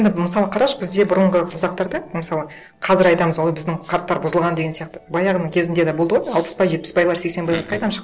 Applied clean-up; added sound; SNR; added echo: neural separator model SepFormer DNS4.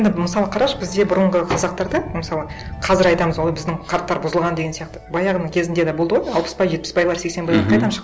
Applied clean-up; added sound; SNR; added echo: none; Thunder / Rain; 18 dB; none.